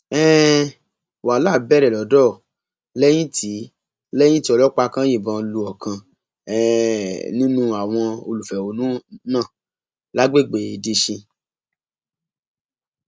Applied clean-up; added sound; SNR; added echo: none; none; none; none.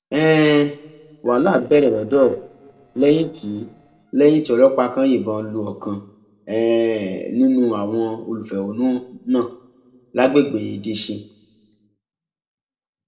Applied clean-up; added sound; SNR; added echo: neural separator model SepFormer DNS4.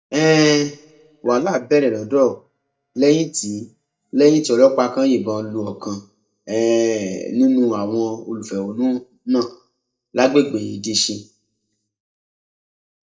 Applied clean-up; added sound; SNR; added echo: neural mask model DeepFilterNet 3.